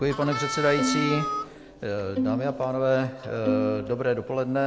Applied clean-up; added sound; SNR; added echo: none; Bowed string instrument + Harmonica; 4 dB; none.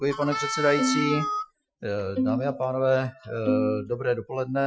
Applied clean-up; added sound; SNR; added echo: classical method Wiener filter.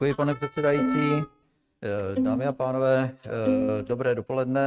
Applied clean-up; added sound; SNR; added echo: neural mask model RNNoise.